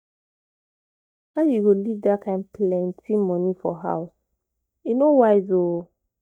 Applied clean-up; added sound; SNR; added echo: neural mask model DeepFilterNet 3.